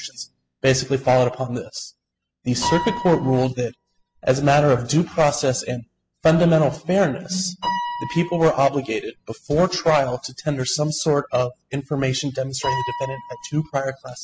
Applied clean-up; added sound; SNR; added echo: classical method spectral subtraction.